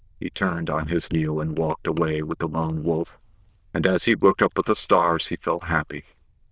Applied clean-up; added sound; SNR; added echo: neural diffusion model UNIVERSE++.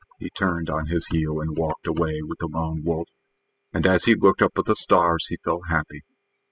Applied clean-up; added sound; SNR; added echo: classical method spectral subtraction.